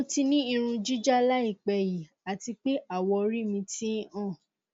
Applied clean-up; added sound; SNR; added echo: none; none; none; none.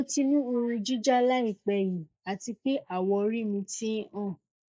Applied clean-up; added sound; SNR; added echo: neural mask model Resemble Enhance denoiser.